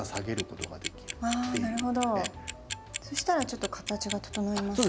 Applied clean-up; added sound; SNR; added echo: none; Clock; 9 dB; none.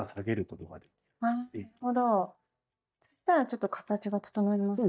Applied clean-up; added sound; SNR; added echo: neural mask model DeepFilterNet 3.